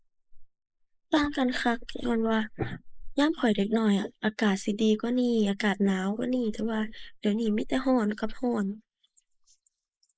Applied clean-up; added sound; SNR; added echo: neural mask model Resemble Enhance denoiser.